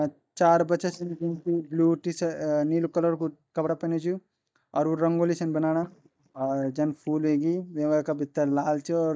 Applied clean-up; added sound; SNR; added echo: neural mask model DeepFilterNet 3.